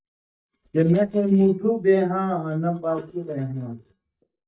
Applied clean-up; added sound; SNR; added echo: neural mask model DeepFilterNet 3.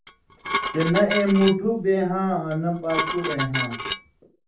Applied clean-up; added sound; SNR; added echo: none; Dishes, pots, and pans; 6 dB; reverberation time 0.3 s.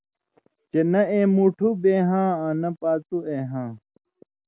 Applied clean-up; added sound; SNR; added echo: none; none; none; none.